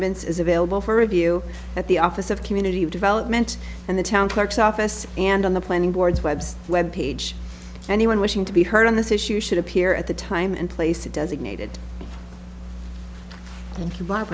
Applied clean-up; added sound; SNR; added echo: none; none; none; none.